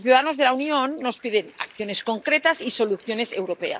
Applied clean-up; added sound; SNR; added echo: neural mask model Resemble Enhance denoiser.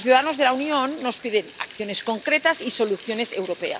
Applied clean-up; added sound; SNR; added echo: none; Sink (filling or washing); 15 dB; none.